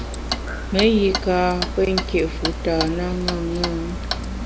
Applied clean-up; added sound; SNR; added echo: none; Clock; 4 dB; none.